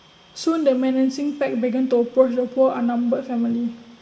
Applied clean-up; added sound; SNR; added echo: none; none; none; reverberation time 1.4 s.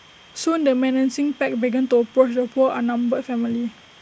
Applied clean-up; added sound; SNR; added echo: none; none; none; none.